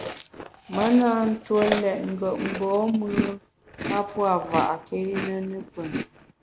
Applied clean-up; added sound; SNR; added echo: none; Chewing, mastication; 7 dB; none.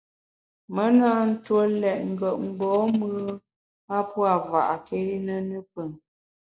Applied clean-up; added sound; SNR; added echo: none; none; none; none.